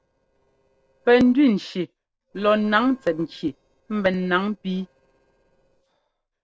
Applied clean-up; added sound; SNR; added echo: neural separator model SepFormer DNS4.